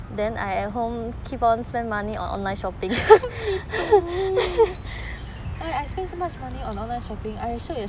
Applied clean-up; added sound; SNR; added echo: none; Chime; 6 dB; none.